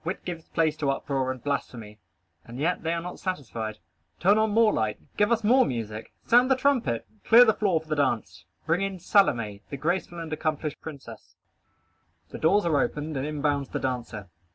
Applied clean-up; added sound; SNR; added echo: none; none; none; none.